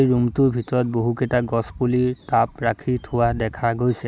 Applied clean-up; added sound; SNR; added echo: none; none; none; none.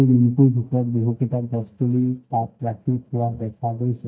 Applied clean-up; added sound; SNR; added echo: neural mask model DeepFilterNet 3.